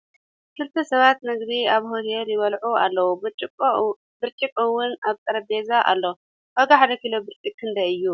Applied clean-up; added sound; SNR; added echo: none; none; none; none.